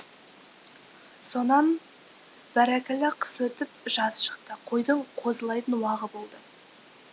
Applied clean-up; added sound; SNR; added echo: none; none; none; none.